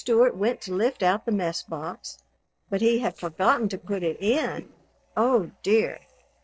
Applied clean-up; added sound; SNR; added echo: neural separator model SepFormer DNS4.